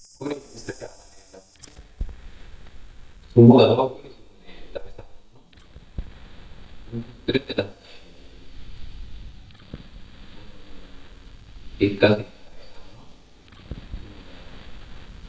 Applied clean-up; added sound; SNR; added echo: neural mask model DeepFilterNet 3.